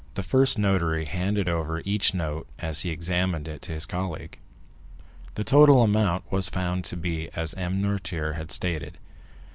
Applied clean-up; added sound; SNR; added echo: none; none; none; none.